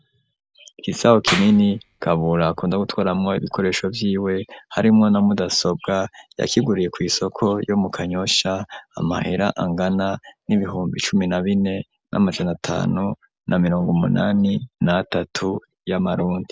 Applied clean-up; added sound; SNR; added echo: none; Clapping; 12 dB; none.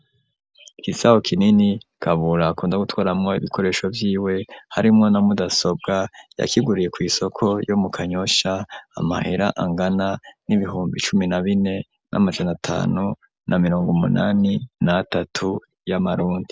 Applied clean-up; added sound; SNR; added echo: none; none; none; none.